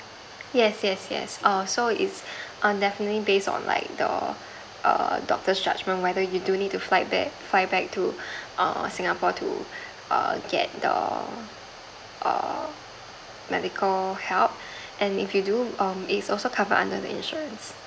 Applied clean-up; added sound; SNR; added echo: none; none; none; none.